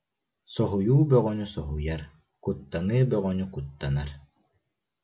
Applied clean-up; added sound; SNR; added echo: none; none; none; none.